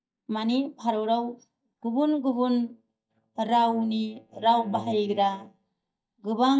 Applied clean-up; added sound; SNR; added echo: neural mask model DeepFilterNet 3.